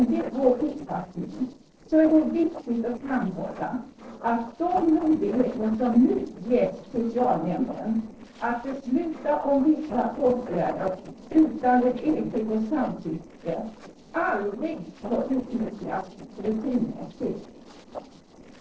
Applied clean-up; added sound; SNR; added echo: neural separator model SepFormer DNS4.